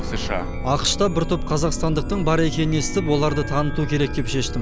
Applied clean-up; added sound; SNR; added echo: none; Chime; 3 dB; none.